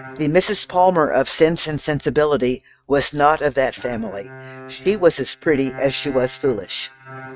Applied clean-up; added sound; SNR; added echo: neural mask model RNNoise.